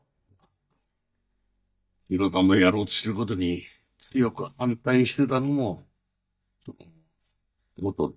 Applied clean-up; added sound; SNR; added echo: neural mask model DeepFilterNet 3.